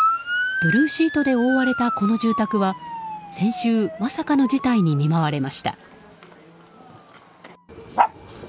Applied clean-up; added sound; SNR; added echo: none; Motor vehicle (road) / Siren; 7 dB; none.